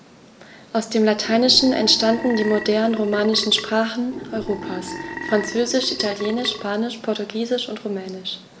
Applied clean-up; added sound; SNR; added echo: none; Burping, eructation; 11 dB; none.